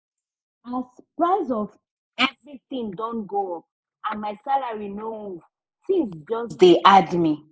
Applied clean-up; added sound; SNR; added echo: neural mask model Resemble Enhance denoiser.